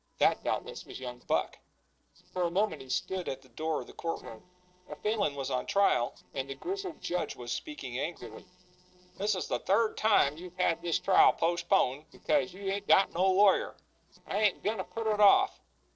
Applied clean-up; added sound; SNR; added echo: neural separator model SepFormer DNS4.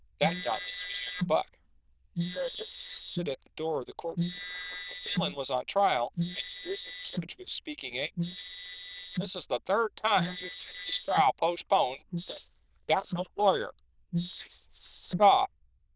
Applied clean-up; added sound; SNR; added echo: neural diffusion model UNIVERSE++.